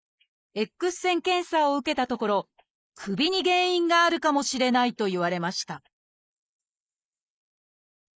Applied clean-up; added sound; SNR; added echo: neural mask model Resemble Enhance denoiser.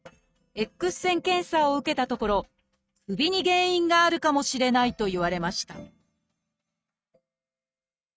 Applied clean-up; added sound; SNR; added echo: neural mask model RNNoise.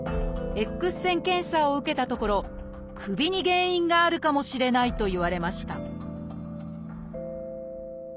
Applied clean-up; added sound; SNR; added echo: none; Mallet percussion; 15 dB; none.